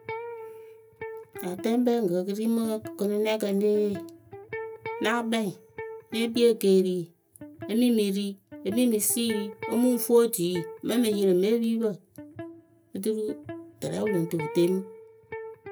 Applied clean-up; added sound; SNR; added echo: none; Electric guitar; 14 dB; none.